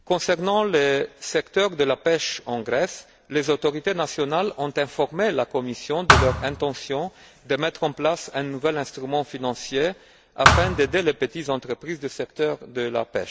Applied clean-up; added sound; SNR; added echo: none; Thump, thud; -2 dB; none.